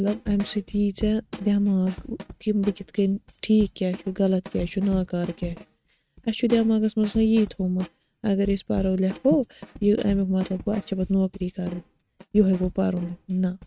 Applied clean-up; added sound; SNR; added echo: neural mask model RNNoise.